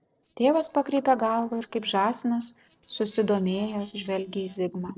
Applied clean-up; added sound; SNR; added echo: neural separator model SepFormer DNS4.